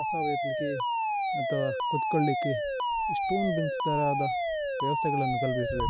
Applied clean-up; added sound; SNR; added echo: classical method spectral subtraction.